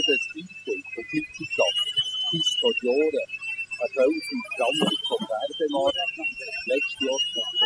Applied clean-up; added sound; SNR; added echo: classical method spectral subtraction.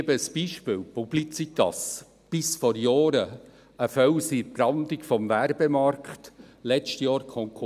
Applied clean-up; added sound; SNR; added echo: none; none; none; none.